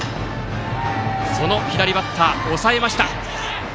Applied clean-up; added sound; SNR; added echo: none; none; none; none.